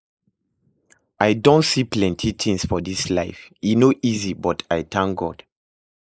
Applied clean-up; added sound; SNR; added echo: neural mask model Resemble Enhance denoiser.